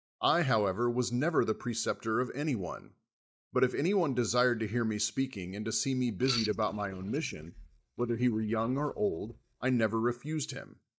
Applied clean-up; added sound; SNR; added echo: neural mask model DeepFilterNet 3.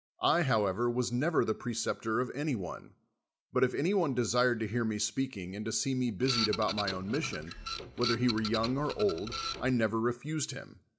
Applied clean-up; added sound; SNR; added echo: none; Printer; 6 dB; none.